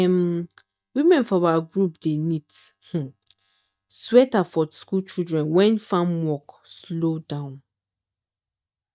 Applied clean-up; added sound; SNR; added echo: neural mask model DeepFilterNet 3.